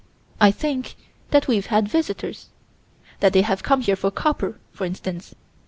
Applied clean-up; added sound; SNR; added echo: none; none; none; none.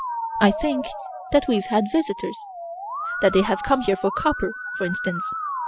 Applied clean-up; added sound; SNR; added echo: classical method spectral subtraction.